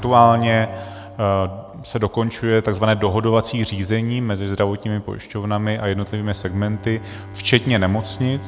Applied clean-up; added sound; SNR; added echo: none; Bowed string instrument; 18 dB; none.